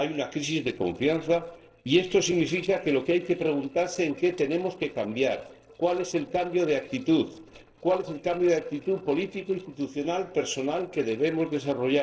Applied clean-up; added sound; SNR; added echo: neural separator model SepFormer DNS4.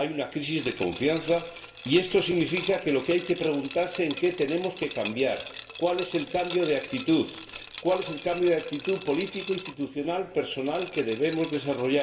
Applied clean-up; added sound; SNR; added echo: none; Liquid; 9 dB; reverberation time 0.7 s.